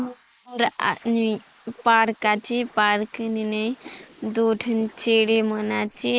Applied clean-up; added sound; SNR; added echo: neural mask model Resemble Enhance denoiser.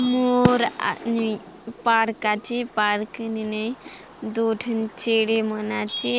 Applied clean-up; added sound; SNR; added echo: none; Fireworks + Bell; 9 dB; none.